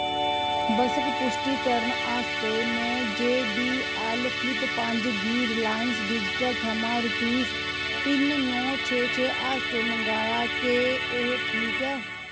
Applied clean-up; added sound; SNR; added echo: none; Musical instrument; -1 dB; none.